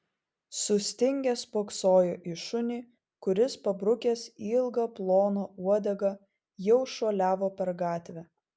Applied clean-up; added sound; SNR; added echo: none; none; none; none.